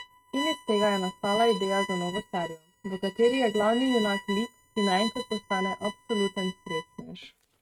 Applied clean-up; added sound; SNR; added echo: neural mask model RNNoise.